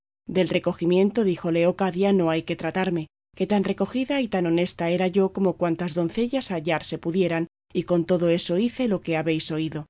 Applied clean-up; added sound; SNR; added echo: none; none; none; none.